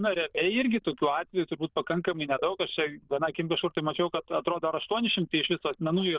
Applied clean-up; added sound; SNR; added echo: neural diffusion model UNIVERSE++.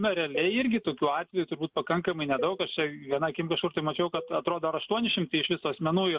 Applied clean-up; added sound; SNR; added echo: none; Cowbell; 16 dB; none.